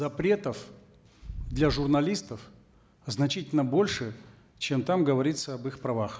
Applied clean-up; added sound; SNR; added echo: none; none; none; none.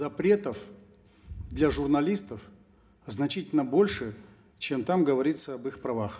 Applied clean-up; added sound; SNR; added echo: none; none; none; reverberation time 0.3 s.